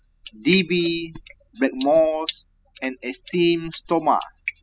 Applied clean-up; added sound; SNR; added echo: classical method spectral subtraction.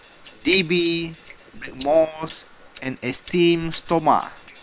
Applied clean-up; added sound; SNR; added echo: neural separator model SepFormer WHAM!.